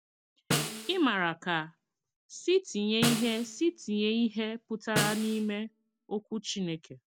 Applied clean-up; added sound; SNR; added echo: none; Snare drum; 5 dB; none.